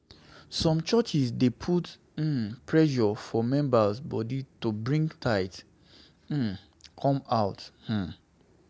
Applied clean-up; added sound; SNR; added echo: none; none; none; none.